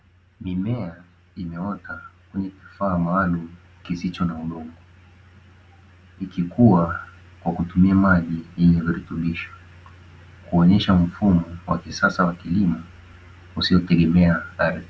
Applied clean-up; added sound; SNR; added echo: none; none; none; none.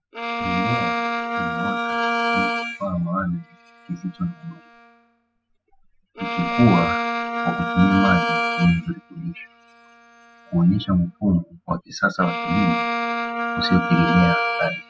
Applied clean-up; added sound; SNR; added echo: classical method spectral subtraction.